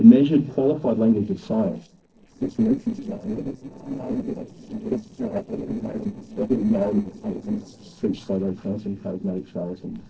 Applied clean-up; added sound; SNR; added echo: neural separator model SepFormer DNS4.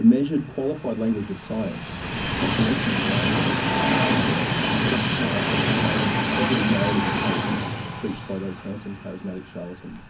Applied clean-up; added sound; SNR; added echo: none; Train; -3 dB; reverberation time 0.4 s.